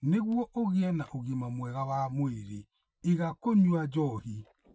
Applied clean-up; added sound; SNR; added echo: none; none; none; none.